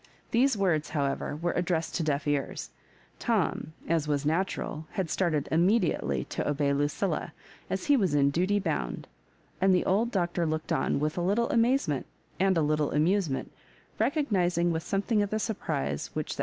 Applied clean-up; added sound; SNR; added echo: none; none; none; none.